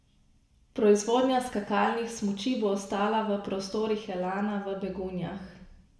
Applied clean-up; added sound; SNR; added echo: none; none; none; reverberation time 0.7 s.